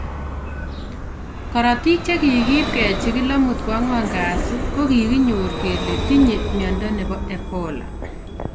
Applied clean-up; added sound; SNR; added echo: none; Vehicle; 4 dB; none.